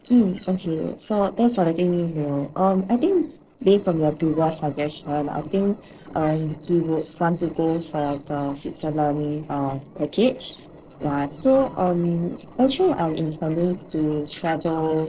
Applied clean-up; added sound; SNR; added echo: neural separator model SepFormer DNS4.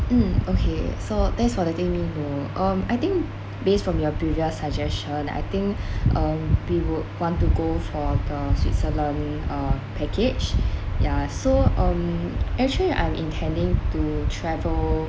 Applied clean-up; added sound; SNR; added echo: none; none; none; none.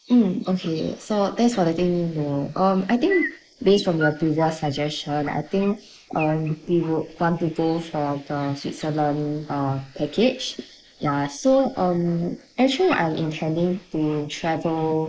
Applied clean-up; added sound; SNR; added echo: neural mask model Resemble Enhance denoiser.